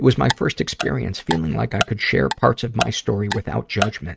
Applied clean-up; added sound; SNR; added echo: neural mask model RNNoise.